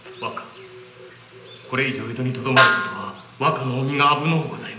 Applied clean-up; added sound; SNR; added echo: none; Snare drum; -2 dB; reverberation time 0.9 s.